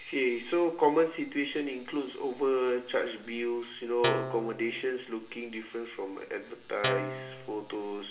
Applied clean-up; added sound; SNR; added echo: none; Guitar; 4 dB; reverberation time 0.6 s.